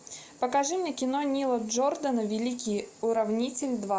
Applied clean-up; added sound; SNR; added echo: none; none; none; none.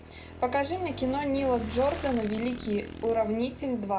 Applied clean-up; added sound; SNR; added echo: none; Motorcycle / Engine; 12 dB; reverberation time 0.2 s.